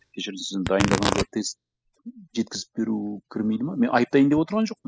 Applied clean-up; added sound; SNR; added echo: classical method spectral subtraction.